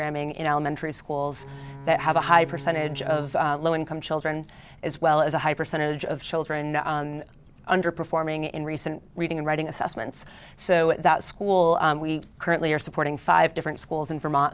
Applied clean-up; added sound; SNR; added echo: none; Bowed string instrument; 16 dB; none.